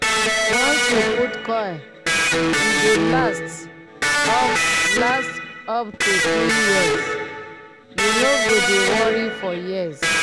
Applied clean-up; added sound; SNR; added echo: none; Electric guitar; -5 dB; none.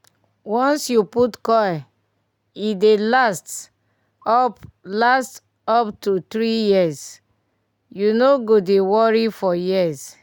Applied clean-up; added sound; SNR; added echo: none; none; none; none.